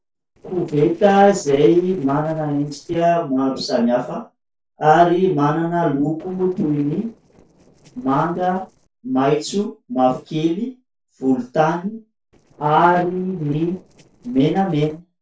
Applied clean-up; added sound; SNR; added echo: neural separator model SepFormer DNS4.